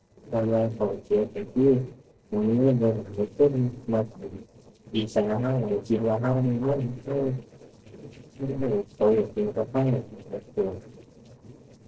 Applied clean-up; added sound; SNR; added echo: neural separator model SepFormer DNS4.